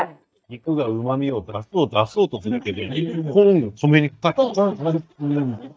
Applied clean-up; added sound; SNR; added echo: neural mask model DeepFilterNet 3.